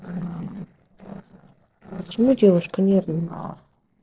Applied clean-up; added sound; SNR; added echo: neural separator model SepFormer DNS4.